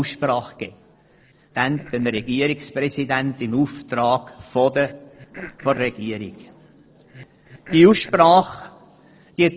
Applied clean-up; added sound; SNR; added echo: neural separator model SepFormer DNS4.